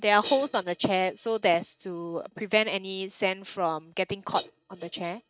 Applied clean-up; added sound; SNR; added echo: neural mask model RNNoise.